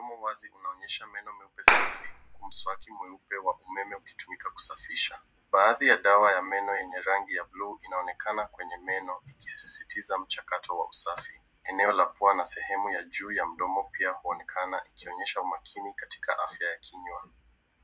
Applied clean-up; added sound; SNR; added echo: none; Clapping; -2 dB; none.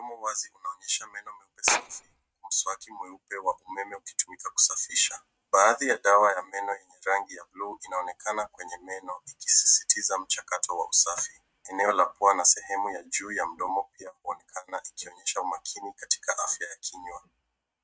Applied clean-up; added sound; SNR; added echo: neural mask model RNNoise.